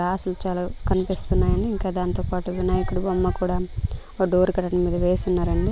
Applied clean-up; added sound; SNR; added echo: none; none; none; none.